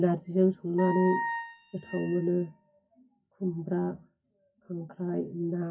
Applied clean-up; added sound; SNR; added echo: classical method WPE with log-MMSE.